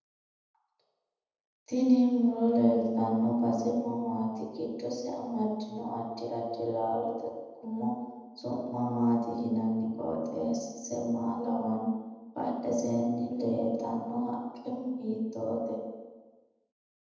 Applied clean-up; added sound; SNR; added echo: none; none; none; reverberation time 1.0 s.